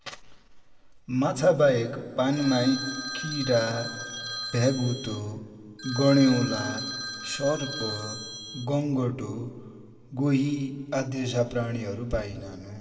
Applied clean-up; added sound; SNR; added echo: none; Telephone; 8 dB; reverberation time 1.6 s.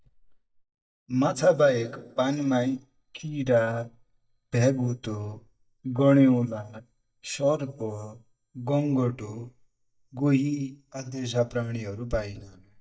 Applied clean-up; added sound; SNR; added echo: neural mask model DeepFilterNet 3.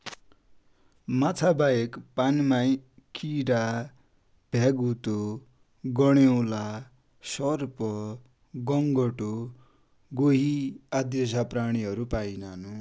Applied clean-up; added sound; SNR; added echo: none; none; none; none.